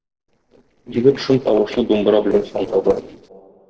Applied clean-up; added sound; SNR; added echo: neural separator model SepFormer DNS4.